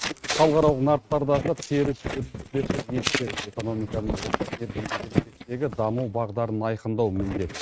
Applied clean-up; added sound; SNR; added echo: neural mask model RNNoise.